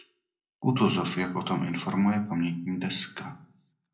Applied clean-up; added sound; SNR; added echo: none; none; none; reverberation time 0.4 s.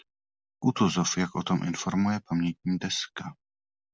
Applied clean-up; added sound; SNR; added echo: none; none; none; none.